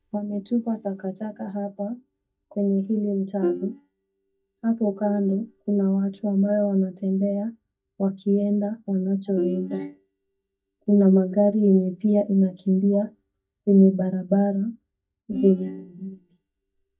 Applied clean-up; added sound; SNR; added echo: neural mask model DeepFilterNet 3.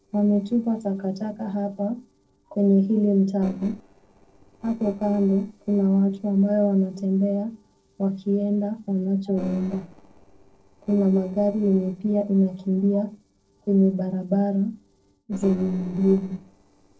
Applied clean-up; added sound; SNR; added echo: neural separator model SepFormer DNS4.